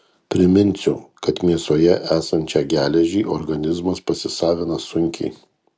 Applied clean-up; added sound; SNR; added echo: none; none; none; none.